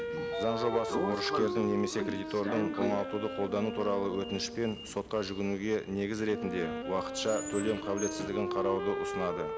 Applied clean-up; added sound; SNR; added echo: none; Sliding door + Wind instrument, woodwind instrument; 3 dB; none.